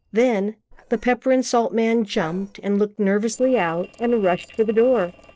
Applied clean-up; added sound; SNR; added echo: neural separator model SepFormer DNS4.